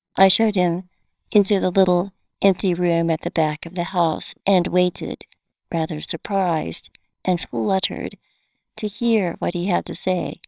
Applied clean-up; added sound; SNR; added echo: neural separator model SepFormer WHAMR!.